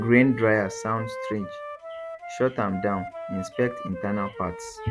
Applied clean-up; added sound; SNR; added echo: none; Wind instrument, woodwind instrument; 11 dB; none.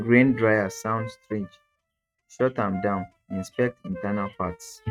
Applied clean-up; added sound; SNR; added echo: neural mask model RNNoise.